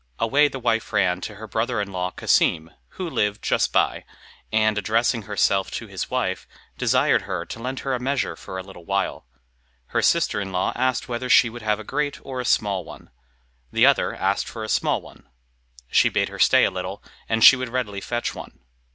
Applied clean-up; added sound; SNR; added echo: none; none; none; none.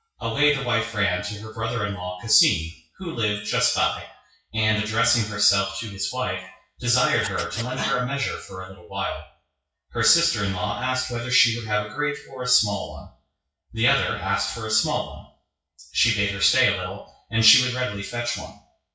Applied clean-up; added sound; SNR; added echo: classical method WPE with log-MMSE.